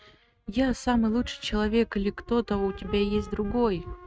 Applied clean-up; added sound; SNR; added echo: neural mask model RNNoise.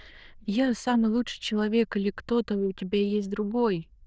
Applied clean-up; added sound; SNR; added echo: neural diffusion model UNIVERSE++.